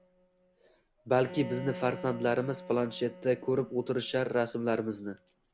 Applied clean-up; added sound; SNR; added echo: none; Bowed string instrument; 15 dB; none.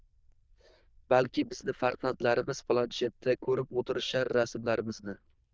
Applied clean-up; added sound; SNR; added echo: neural diffusion model UNIVERSE++.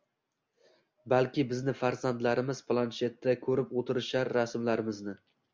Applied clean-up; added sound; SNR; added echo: none; none; none; none.